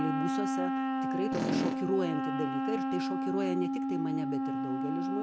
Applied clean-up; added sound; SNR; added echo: none; Fart + Wind instrument, woodwind instrument; -4 dB; none.